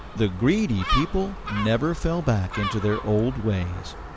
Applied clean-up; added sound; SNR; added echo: none; Gull, seagull; 9 dB; none.